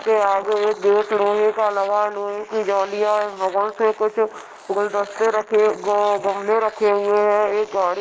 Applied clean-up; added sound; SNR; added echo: neural mask model Resemble Enhance denoiser.